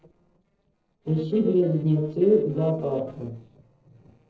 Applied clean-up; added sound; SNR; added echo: neural separator model SepFormer DNS4.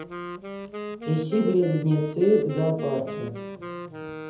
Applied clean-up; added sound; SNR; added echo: none; Wind instrument, woodwind instrument; 10 dB; reverberation time 0.8 s.